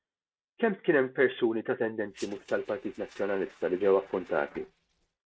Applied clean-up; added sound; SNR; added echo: neural mask model RNNoise.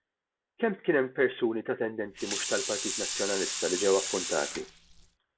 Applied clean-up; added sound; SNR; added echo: none; Sink (filling or washing) / Water tap, faucet; 4 dB; none.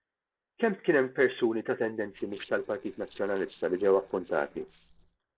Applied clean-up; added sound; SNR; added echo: neural separator model SepFormer DNS4.